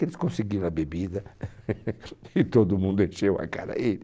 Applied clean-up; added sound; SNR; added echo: none; none; none; none.